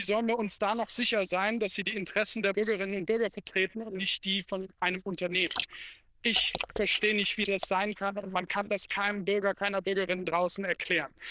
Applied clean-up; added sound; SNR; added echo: neural diffusion model UNIVERSE++.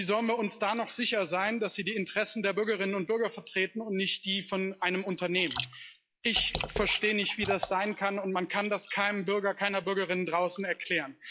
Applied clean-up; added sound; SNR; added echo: classical method log-MMSE.